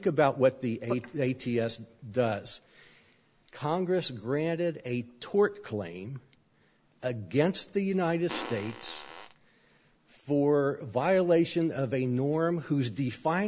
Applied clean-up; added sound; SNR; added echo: none; Fart; 12 dB; none.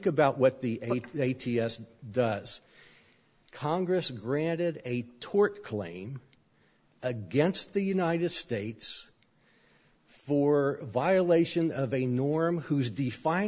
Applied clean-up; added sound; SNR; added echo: none; none; none; none.